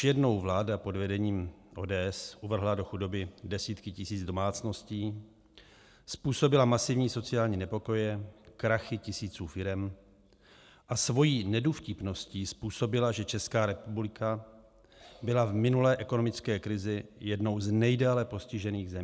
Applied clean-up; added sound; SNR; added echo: none; none; none; none.